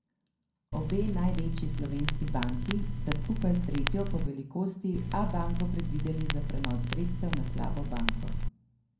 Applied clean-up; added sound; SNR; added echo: none; Crackle; -3 dB; reverberation time 0.6 s.